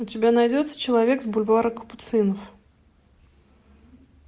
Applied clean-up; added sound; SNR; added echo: none; none; none; none.